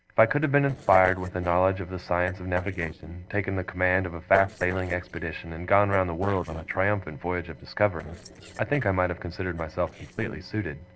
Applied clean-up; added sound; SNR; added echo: neural separator model SepFormer DNS4.